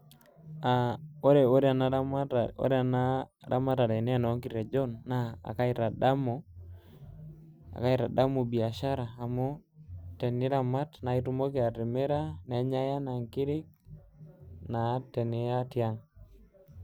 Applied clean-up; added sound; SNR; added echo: none; none; none; none.